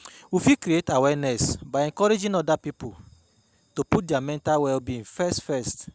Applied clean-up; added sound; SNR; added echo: none; none; none; none.